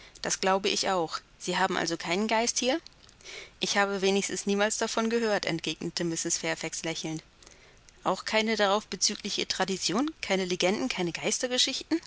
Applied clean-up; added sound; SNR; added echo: none; none; none; none.